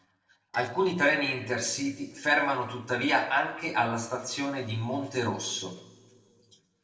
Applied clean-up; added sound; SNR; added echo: neural separator model SepFormer DNS4.